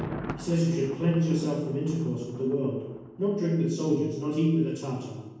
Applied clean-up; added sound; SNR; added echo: none; Thunder; 15 dB; reverberation time 1.2 s.